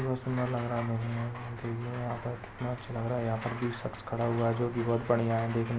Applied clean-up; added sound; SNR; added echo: none; none; none; none.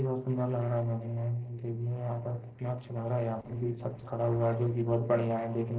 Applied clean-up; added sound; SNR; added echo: neural separator model SepFormer DNS4.